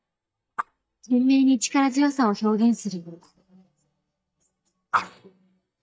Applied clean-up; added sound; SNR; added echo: neural mask model DeepFilterNet 3.